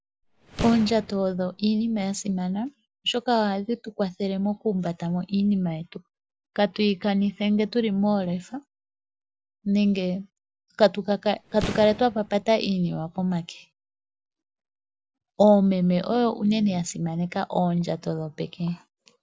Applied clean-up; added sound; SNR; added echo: none; Boom; 12 dB; none.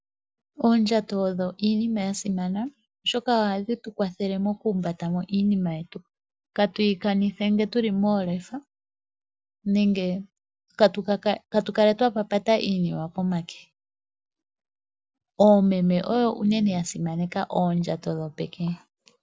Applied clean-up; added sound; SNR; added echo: none; none; none; none.